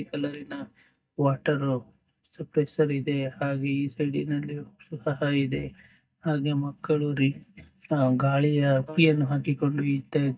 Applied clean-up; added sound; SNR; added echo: neural mask model DeepFilterNet 3.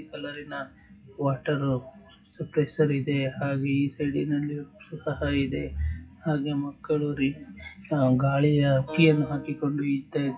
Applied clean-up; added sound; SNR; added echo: classical method WPE with log-MMSE.